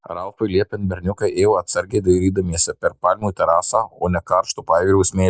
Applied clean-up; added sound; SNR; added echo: none; none; none; none.